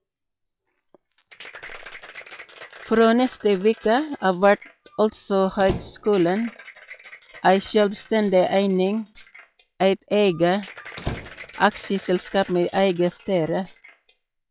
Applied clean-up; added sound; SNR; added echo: classical method log-MMSE.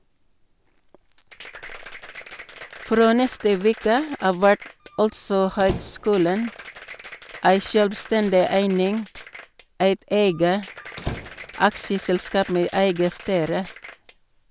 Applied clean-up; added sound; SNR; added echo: none; Applause + Squeak; 16 dB; none.